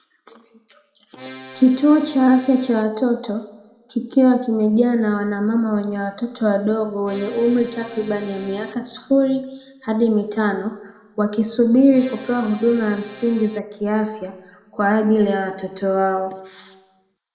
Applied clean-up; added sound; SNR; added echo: none; Accordion; 17 dB; reverberation time 1.0 s.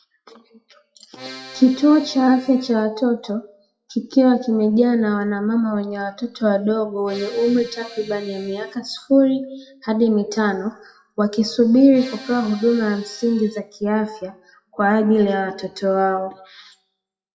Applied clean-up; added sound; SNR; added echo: classical method WPE with log-MMSE.